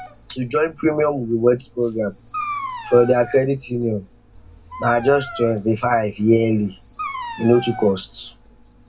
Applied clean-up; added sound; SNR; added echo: none; Dog; 14 dB; reverberation time 0.2 s.